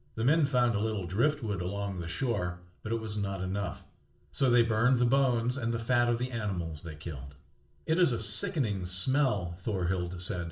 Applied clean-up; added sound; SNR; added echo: none; none; none; reverberation time 0.4 s.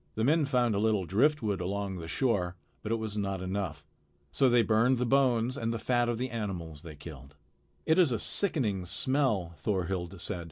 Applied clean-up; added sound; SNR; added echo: none; none; none; none.